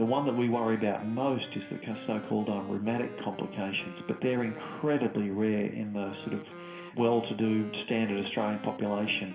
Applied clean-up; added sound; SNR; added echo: none; Wind instrument, woodwind instrument; 15 dB; reverberation time 0.7 s.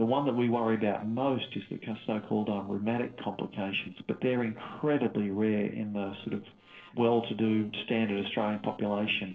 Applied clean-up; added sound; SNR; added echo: neural separator model SepFormer DNS4.